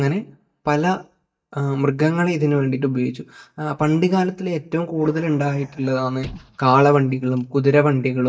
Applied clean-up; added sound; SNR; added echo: neural mask model DeepFilterNet 3.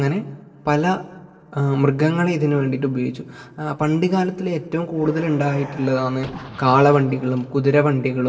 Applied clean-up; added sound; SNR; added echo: neural separator model SepFormer DNS4.